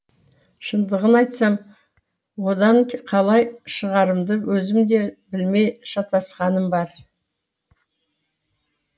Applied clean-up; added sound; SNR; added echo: none; none; none; none.